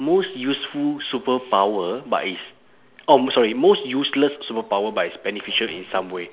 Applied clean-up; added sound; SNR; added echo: none; none; none; none.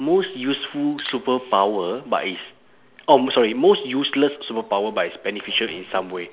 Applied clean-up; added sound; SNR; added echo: none; Crackle; 17 dB; none.